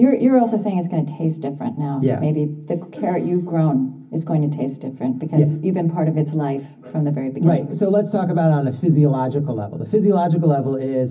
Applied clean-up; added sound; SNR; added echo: none; none; none; reverberation time 0.4 s.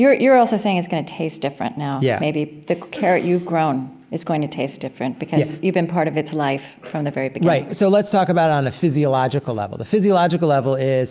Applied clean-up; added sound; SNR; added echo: none; none; none; none.